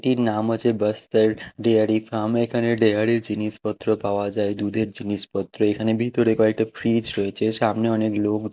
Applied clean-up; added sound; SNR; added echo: none; none; none; none.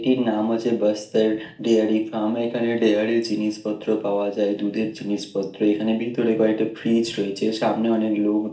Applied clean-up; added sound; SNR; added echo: none; none; none; reverberation time 0.4 s.